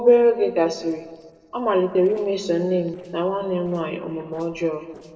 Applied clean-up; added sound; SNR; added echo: neural separator model SepFormer DNS4.